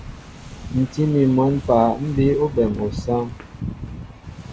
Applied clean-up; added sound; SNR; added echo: none; Wind / Ocean; 11 dB; none.